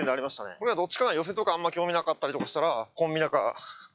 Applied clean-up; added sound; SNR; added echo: classical method log-MMSE.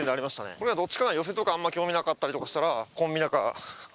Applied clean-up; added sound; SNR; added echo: neural mask model Resemble Enhance denoiser.